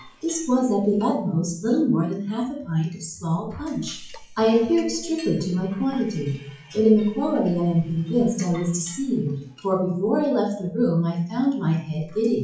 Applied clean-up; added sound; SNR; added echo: classical method WPE with log-MMSE.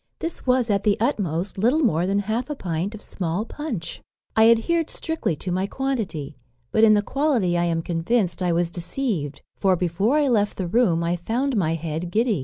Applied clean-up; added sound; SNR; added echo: none; none; none; none.